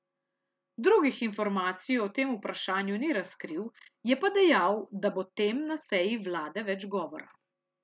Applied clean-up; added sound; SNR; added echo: none; none; none; none.